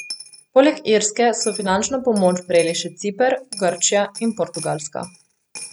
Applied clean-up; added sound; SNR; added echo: none; Coin (dropping); 17 dB; none.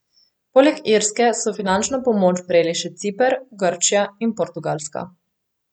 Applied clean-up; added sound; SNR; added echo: none; none; none; none.